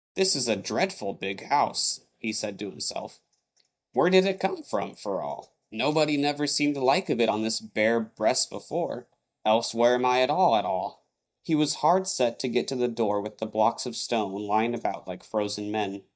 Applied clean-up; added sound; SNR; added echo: neural mask model DeepFilterNet 3.